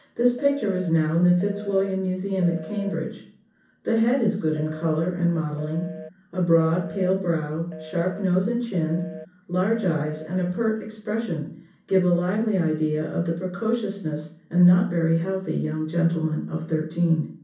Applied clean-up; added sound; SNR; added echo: none; Telephone; 17 dB; reverberation time 0.6 s.